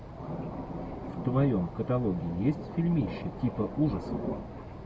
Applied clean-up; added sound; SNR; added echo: none; Thunder; 8 dB; none.